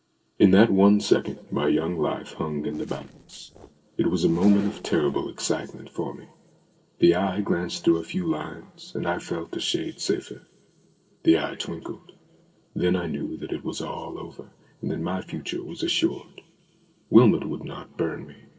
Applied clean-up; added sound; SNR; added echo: neural separator model SepFormer DNS4.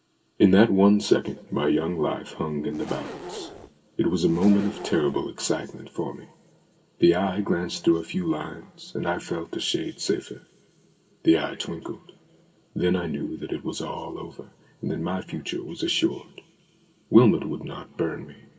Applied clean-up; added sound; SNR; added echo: none; Zipper (clothing); 13 dB; reverberation time 2.5 s.